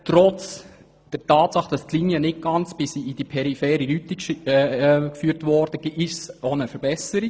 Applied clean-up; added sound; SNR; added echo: none; none; none; none.